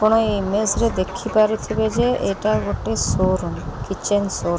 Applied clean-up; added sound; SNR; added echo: none; none; none; none.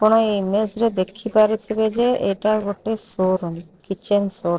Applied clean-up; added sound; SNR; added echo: neural separator model SepFormer DNS4.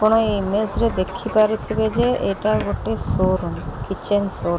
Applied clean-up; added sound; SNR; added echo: none; Run; 19 dB; none.